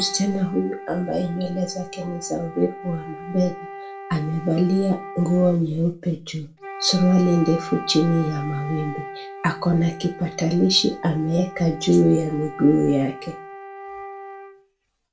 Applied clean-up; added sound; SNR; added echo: none; Wind instrument, woodwind instrument; 14 dB; reverberation time 0.3 s.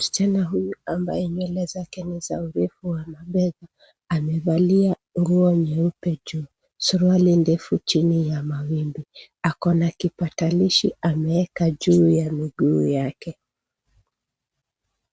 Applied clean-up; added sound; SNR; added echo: none; none; none; none.